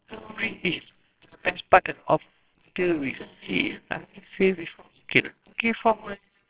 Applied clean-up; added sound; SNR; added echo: neural separator model SepFormer WHAMR!.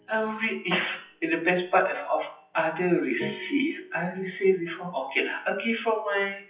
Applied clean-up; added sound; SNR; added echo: classical method WPE with log-MMSE.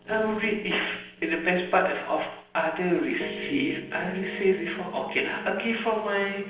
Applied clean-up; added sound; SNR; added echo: neural separator model SepFormer DNS4.